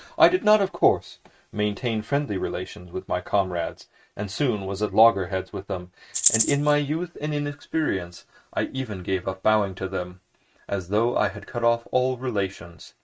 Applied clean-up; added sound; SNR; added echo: neural mask model RNNoise.